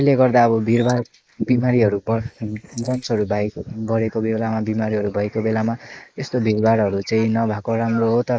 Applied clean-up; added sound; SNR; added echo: neural mask model Resemble Enhance denoiser.